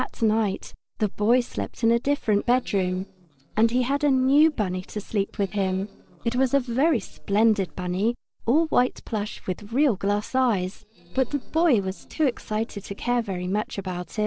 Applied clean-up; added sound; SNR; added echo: neural separator model SepFormer DNS4.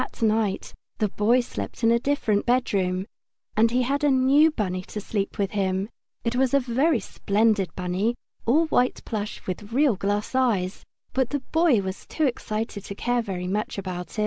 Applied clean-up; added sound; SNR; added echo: none; none; none; none.